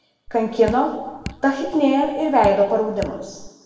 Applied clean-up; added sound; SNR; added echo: none; Drip; 15 dB; reverberation time 1.1 s.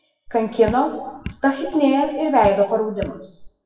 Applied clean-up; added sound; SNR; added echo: classical method WPE with log-MMSE.